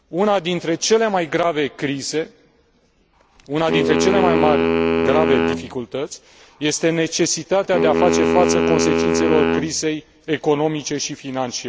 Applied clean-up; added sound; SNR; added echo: none; Wind instrument, woodwind instrument; -1 dB; none.